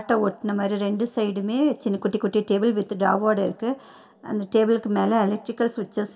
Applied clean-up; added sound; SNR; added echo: none; none; none; reverberation time 1.5 s.